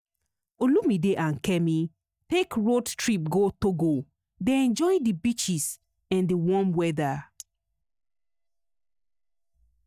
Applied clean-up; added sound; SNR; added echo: neural mask model DeepFilterNet 3.